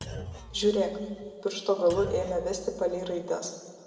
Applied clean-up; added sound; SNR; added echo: none; Thump, thud; 14 dB; reverberation time 1.6 s.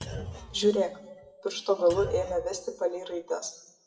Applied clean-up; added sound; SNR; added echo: classical method WPE with log-MMSE.